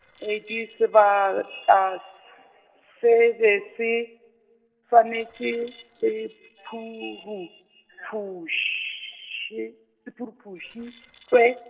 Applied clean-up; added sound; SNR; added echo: neural separator model SepFormer DNS4.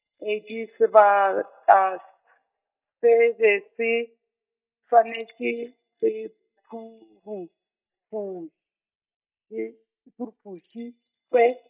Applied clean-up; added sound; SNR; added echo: neural mask model DeepFilterNet 3.